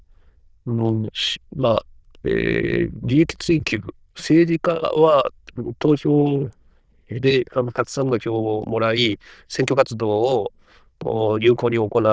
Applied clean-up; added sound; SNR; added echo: neural diffusion model UNIVERSE++.